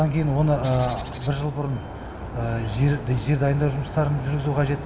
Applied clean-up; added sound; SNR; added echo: none; Bird; 16 dB; reverberation time 1.1 s.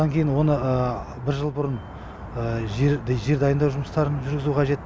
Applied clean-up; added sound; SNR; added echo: none; none; none; none.